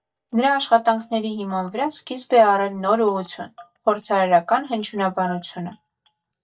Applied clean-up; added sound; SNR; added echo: neural mask model DeepFilterNet 3.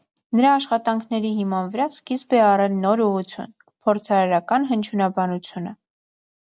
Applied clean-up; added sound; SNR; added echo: none; none; none; none.